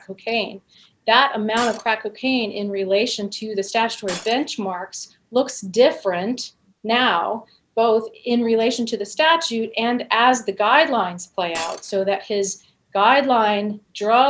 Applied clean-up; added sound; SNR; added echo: none; Shatter; 17 dB; none.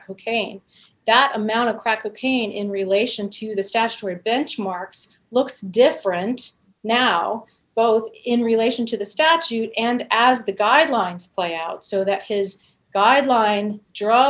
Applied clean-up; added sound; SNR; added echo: none; none; none; none.